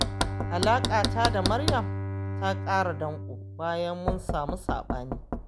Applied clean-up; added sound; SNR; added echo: none; Bowed string instrument + Knock; 0 dB; none.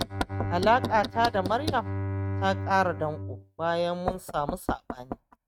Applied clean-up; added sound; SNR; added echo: neural mask model RNNoise.